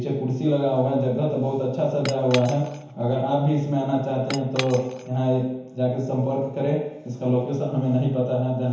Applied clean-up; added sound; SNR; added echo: none; Cutlery, silverware / Chink, clink; 15 dB; reverberation time 1.0 s.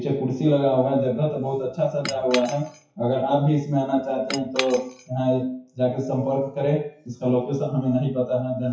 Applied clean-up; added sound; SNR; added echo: classical method WPE with log-MMSE.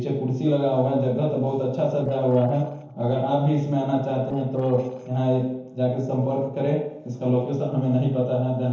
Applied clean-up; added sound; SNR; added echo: neural separator model SepFormer DNS4.